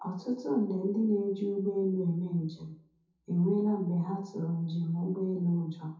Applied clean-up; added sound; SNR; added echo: none; none; none; reverberation time 0.5 s.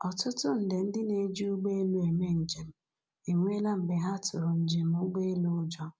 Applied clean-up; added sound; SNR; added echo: none; none; none; none.